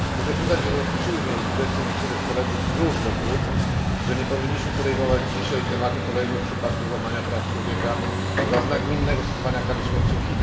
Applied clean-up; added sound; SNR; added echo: none; Truck; -4 dB; reverberation time 1.7 s.